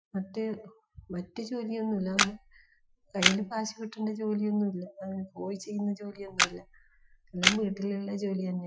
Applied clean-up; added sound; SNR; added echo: classical method Wiener filter.